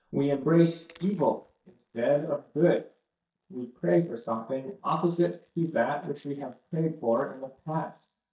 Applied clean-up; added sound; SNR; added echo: neural mask model DeepFilterNet 3.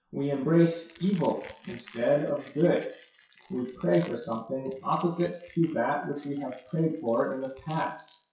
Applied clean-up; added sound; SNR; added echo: classical method WPE with log-MMSE.